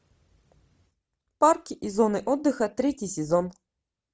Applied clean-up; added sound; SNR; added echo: none; none; none; none.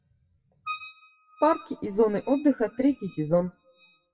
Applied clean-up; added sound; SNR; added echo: classical method WPE with log-MMSE.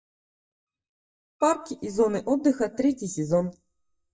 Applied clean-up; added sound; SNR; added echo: neural mask model DeepFilterNet 3.